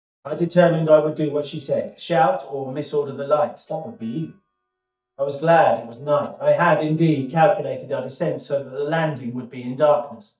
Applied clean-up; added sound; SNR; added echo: neural mask model DeepFilterNet 3.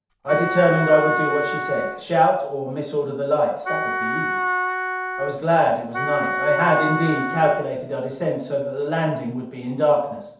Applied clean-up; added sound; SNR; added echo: none; Wind instrument, woodwind instrument; 3 dB; reverberation time 0.8 s.